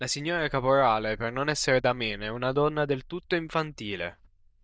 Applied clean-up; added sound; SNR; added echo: neural diffusion model UNIVERSE++.